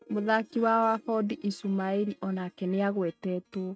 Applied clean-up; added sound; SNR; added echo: neural mask model RNNoise.